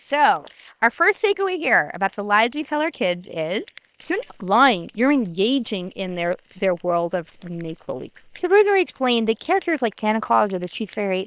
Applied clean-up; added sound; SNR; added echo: neural separator model SepFormer WHAM!.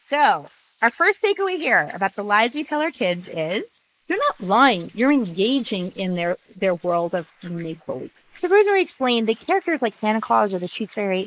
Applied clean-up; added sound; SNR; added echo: neural mask model Resemble Enhance denoiser.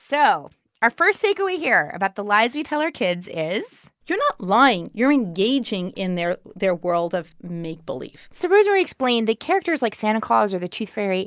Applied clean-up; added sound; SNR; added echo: none; none; none; none.